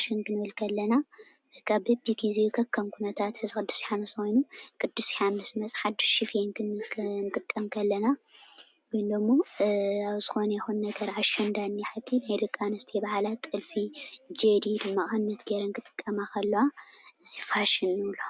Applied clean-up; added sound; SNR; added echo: none; none; none; none.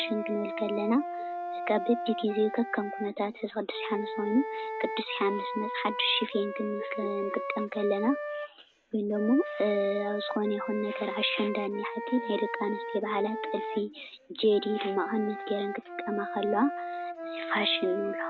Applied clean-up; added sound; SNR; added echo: none; Wind instrument, woodwind instrument; 6 dB; none.